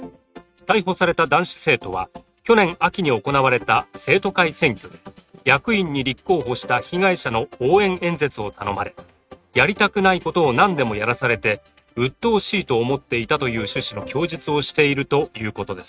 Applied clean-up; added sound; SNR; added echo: neural mask model RNNoise.